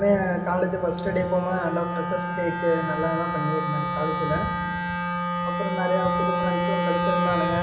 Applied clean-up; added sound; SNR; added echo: none; Wind instrument, woodwind instrument; 0 dB; reverberation time 2.1 s.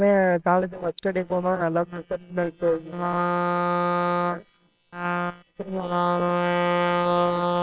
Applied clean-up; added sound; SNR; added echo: neural separator model SepFormer WHAMR!.